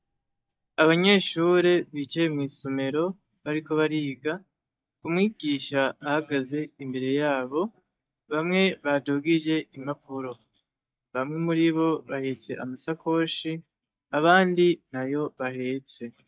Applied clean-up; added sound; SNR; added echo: neural mask model DeepFilterNet 3.